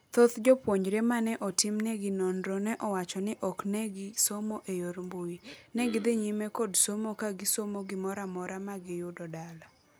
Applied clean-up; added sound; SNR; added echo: none; Cough; 16 dB; none.